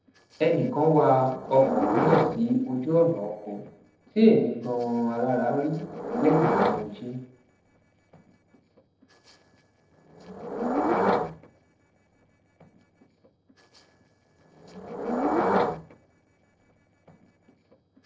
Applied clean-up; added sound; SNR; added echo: neural separator model SepFormer DNS4.